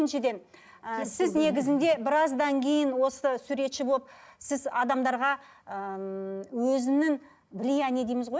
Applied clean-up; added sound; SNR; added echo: none; none; none; none.